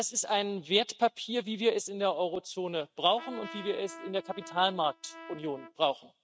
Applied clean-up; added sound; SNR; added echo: neural mask model RNNoise.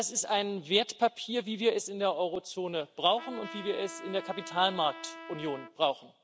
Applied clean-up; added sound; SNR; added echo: none; Trumpet; 14 dB; none.